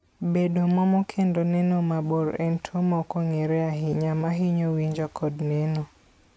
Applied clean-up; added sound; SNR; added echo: none; none; none; none.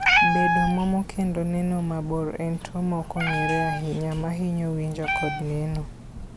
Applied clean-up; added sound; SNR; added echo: none; Meow; 1 dB; none.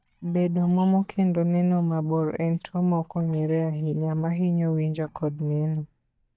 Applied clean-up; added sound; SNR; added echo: neural mask model DeepFilterNet 3.